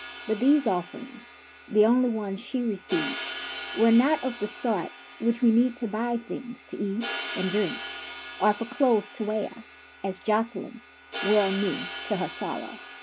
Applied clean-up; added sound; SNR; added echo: none; Crash cymbal; 11 dB; none.